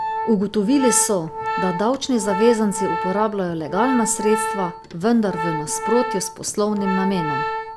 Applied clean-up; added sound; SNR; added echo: none; Organ; 6 dB; none.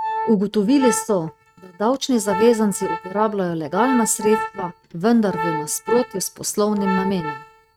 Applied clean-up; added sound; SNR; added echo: neural mask model RNNoise.